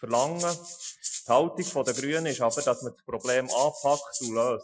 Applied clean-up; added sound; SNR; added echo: classical method Wiener filter.